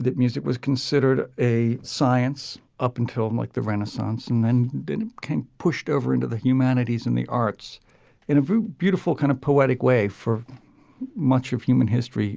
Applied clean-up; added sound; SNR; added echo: none; none; none; none.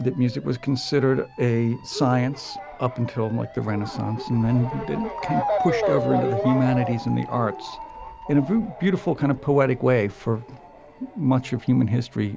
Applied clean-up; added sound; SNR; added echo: none; Motor vehicle (road) / Siren; 8 dB; none.